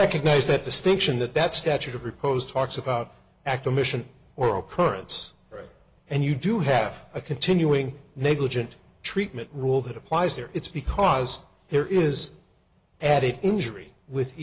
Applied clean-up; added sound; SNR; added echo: none; none; none; none.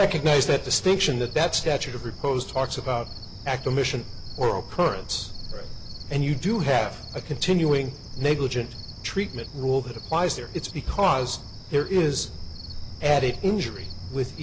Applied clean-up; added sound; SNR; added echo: none; Cricket; 11 dB; none.